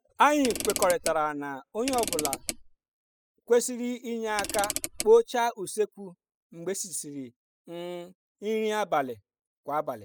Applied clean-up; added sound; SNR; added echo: classical method spectral subtraction.